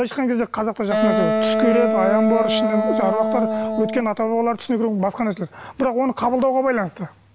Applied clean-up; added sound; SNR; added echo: none; Wind instrument, woodwind instrument; -1 dB; none.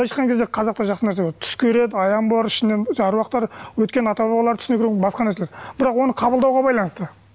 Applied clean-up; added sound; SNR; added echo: none; none; none; none.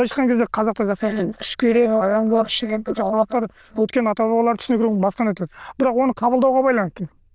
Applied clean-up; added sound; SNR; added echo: neural diffusion model UNIVERSE++.